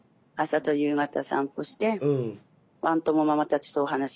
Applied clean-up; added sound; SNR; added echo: none; none; none; none.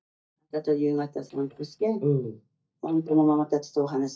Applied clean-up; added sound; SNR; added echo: neural mask model DeepFilterNet 3.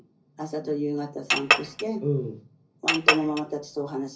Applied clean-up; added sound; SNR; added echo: none; Chink, clink; -4 dB; reverberation time 0.5 s.